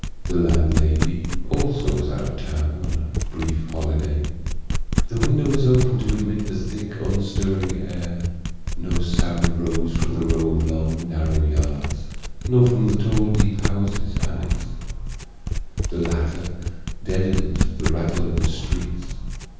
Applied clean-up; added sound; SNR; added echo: none; Domestic sounds, home sounds; 1 dB; reverberation time 1.3 s.